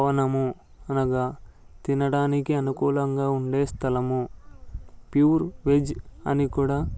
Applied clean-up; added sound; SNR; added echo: none; none; none; none.